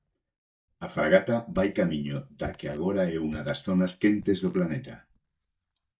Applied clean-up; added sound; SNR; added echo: neural mask model DeepFilterNet 3.